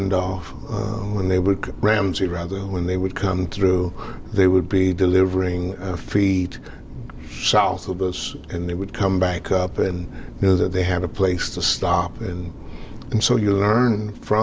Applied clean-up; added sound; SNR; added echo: none; none; none; none.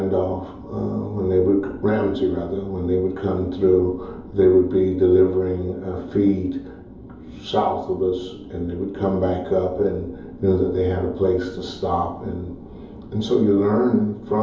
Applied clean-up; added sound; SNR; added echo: none; none; none; reverberation time 2.8 s.